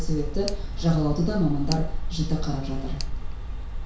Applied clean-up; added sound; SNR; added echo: none; Tick; 0 dB; reverberation time 0.6 s.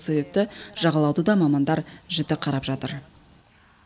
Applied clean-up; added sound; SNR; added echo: none; none; none; none.